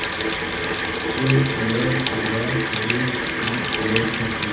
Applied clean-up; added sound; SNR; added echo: none; Sink (filling or washing) / Water tap, faucet; -4 dB; reverberation time 0.8 s.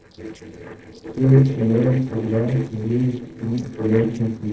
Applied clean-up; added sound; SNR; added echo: neural separator model SepFormer DNS4.